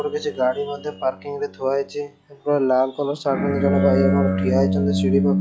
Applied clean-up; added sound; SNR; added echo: classical method log-MMSE.